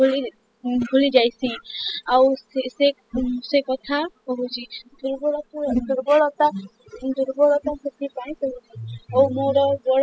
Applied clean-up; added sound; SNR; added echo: classical method spectral subtraction.